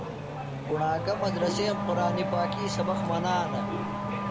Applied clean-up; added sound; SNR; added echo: none; Race car, auto racing / Accelerating, revving, vroom; 0 dB; none.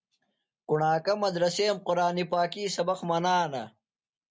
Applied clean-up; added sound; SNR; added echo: none; none; none; none.